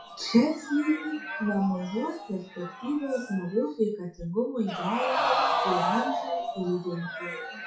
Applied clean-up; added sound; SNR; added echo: classical method WPE with log-MMSE.